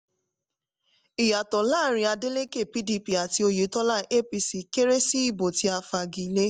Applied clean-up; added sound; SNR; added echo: none; none; none; none.